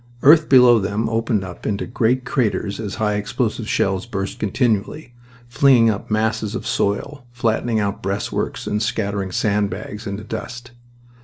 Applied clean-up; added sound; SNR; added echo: none; none; none; none.